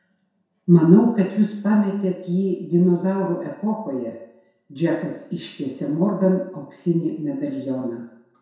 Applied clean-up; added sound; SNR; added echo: none; none; none; reverberation time 0.7 s.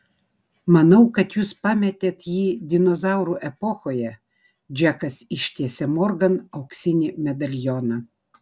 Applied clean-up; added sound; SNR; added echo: none; none; none; none.